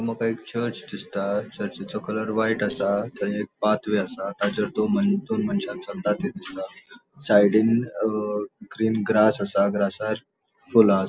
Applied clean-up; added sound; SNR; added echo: neural separator model SepFormer DNS4.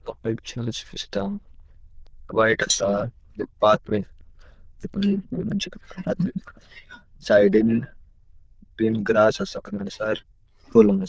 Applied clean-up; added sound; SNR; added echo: neural diffusion model UNIVERSE++.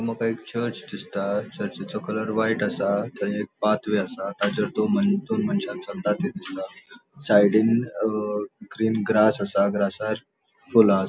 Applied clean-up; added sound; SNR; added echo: none; none; none; none.